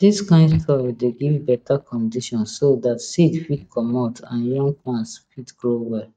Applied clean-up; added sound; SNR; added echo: neural mask model DeepFilterNet 3.